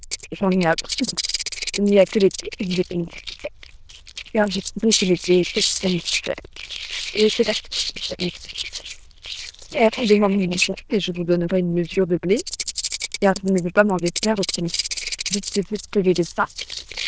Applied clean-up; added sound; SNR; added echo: neural diffusion model UNIVERSE++.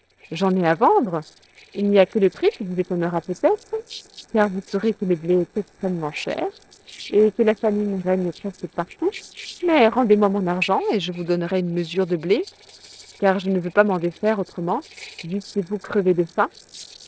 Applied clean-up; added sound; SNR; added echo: neural separator model SepFormer DNS4.